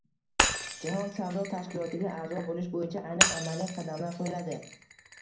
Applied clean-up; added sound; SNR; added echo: none; Shatter; -1 dB; reverberation time 0.6 s.